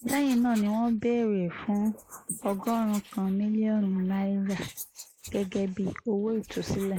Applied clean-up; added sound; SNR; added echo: neural mask model Resemble Enhance denoiser.